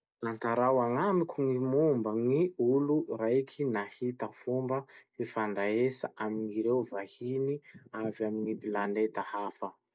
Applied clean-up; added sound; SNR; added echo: none; none; none; none.